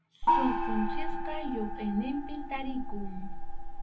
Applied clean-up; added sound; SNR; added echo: none; Gong; -5 dB; reverberation time 0.4 s.